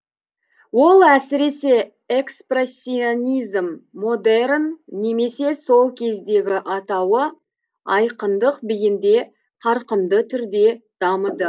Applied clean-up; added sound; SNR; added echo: neural mask model Resemble Enhance denoiser.